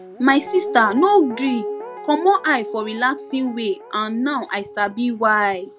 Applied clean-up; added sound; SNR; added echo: none; Guitar; 13 dB; none.